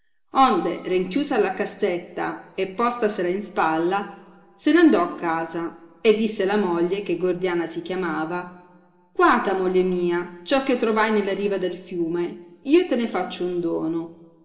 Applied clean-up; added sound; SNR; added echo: none; none; none; reverberation time 1.3 s.